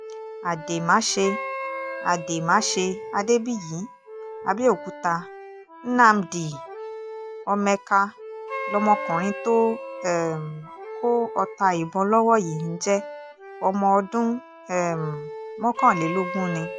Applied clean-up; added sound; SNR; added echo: classical method log-MMSE.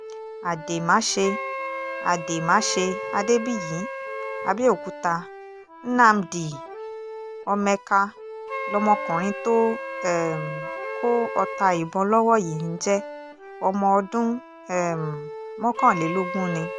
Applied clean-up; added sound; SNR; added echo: none; Wind instrument, woodwind instrument + Accordion; 9 dB; none.